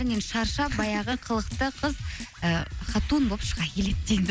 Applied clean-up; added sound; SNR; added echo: none; Drum kit; 13 dB; none.